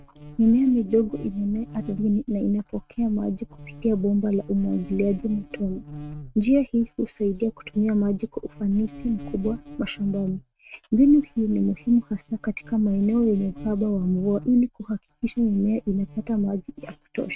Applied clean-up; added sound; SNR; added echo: neural mask model RNNoise.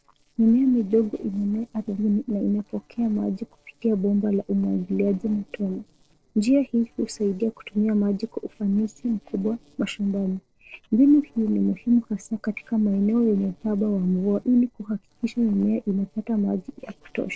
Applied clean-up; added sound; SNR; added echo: neural separator model SepFormer DNS4.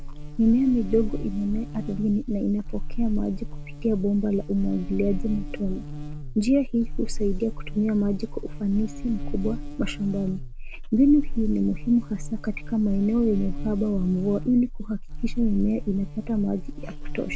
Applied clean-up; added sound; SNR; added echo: none; Buzz; 4 dB; none.